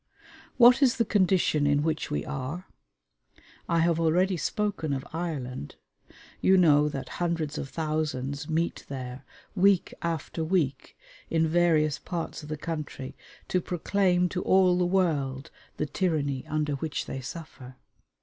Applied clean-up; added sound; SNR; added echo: none; none; none; none.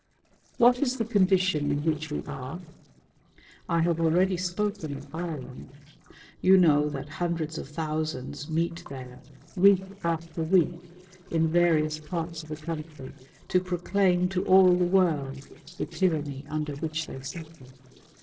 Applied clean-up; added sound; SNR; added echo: neural separator model SepFormer DNS4.